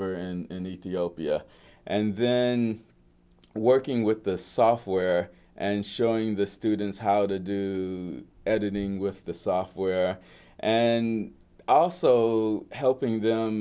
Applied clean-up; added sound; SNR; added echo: none; none; none; none.